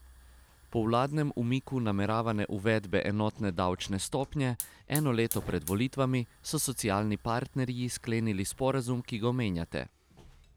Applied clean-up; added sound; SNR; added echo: none; Hiss / Fire; 18 dB; none.